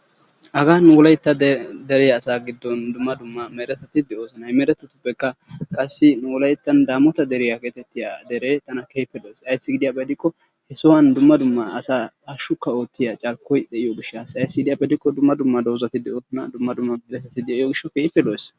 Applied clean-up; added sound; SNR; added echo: none; none; none; none.